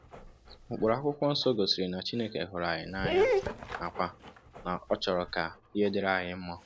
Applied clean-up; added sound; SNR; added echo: none; Dog; 5 dB; none.